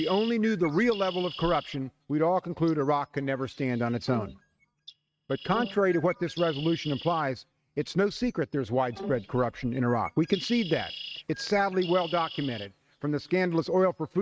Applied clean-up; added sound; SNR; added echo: neural mask model RNNoise.